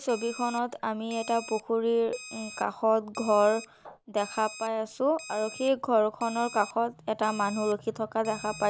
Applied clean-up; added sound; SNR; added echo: none; Alarm; 17 dB; none.